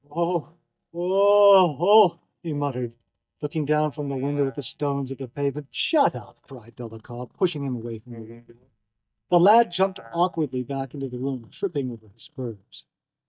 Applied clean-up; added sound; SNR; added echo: neural mask model DeepFilterNet 3.